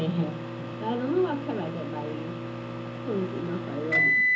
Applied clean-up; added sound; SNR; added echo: none; Microwave oven; -2 dB; reverberation time 0.4 s.